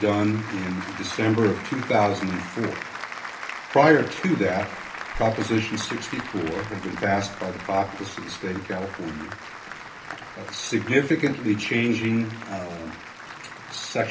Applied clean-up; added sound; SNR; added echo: none; Applause; 11 dB; reverberation time 0.3 s.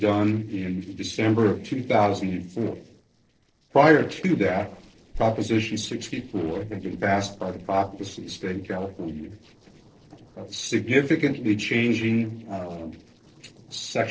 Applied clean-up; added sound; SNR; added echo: neural separator model SepFormer DNS4.